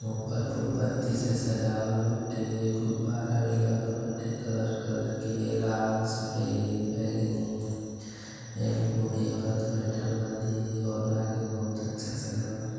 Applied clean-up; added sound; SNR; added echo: none; none; none; reverberation time 2.1 s.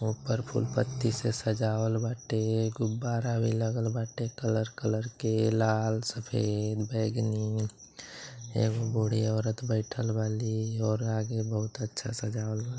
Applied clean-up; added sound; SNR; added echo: none; none; none; none.